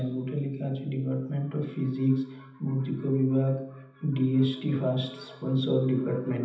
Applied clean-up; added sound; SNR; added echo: none; none; none; reverberation time 0.8 s.